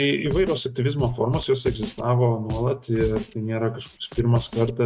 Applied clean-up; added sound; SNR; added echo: neural mask model RNNoise.